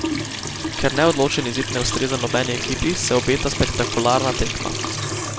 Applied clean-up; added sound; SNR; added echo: none; Trickle, dribble / Sink (filling or washing) / Water tap, faucet; 4 dB; none.